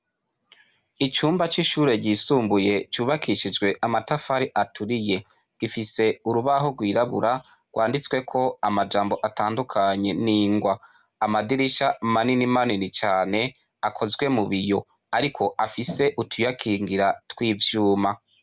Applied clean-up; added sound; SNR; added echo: none; none; none; none.